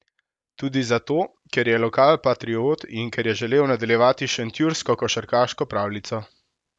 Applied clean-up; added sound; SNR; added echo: none; none; none; none.